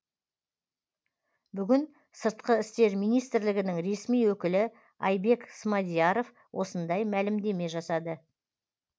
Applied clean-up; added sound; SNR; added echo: none; none; none; none.